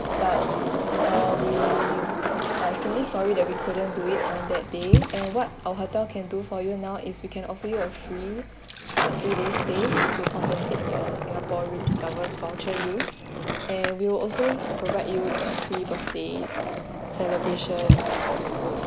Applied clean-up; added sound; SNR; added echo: none; Skateboard + Splash, splatter; -2 dB; none.